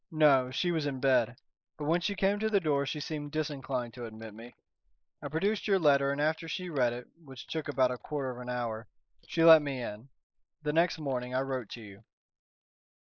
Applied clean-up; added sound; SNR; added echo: neural mask model Resemble Enhance denoiser.